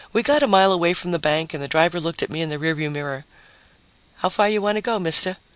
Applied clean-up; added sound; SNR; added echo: none; none; none; none.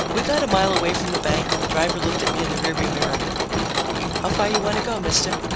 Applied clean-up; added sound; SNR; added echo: none; Mechanisms; -2 dB; none.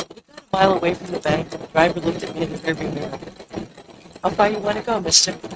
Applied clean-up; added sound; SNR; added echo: neural mask model RNNoise.